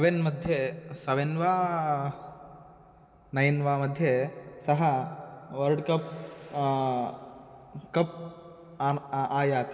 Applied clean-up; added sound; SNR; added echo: none; none; none; reverberation time 1.9 s.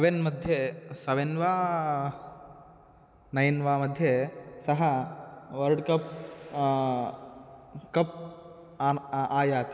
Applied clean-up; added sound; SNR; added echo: none; none; none; none.